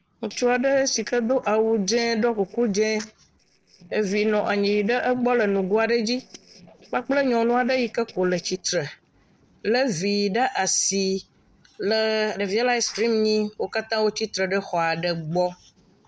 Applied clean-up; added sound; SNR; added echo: neural separator model SepFormer DNS4.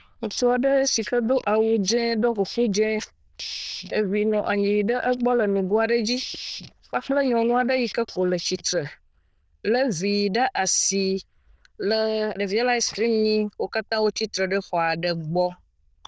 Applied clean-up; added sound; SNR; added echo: neural diffusion model UNIVERSE++.